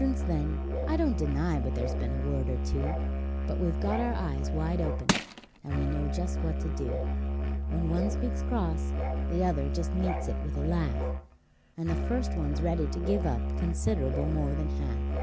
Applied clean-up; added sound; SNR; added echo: none; Musical instrument + Crushing; -3 dB; none.